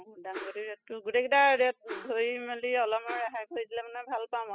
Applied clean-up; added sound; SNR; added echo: classical method spectral subtraction.